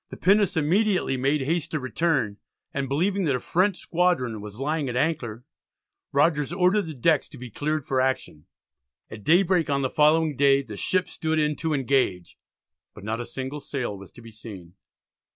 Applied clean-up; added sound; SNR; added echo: none; none; none; none.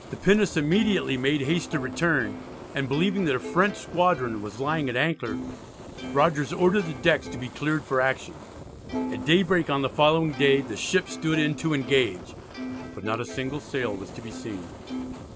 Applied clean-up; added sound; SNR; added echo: none; Plucked string instrument + Fire; 11 dB; none.